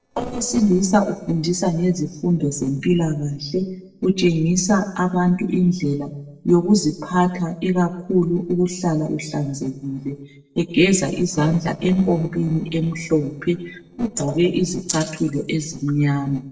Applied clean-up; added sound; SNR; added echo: neural separator model SepFormer DNS4.